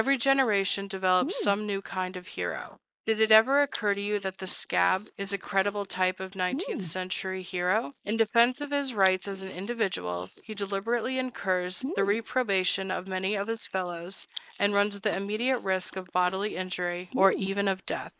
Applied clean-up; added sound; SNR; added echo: neural mask model Resemble Enhance denoiser.